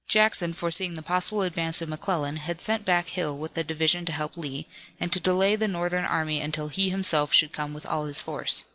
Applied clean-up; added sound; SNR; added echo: neural separator model SepFormer DNS4.